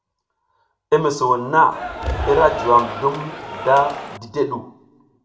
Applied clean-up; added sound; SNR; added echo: none; Cheering; 7 dB; reverberation time 0.5 s.